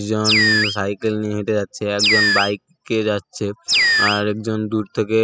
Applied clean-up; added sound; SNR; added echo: classical method spectral subtraction.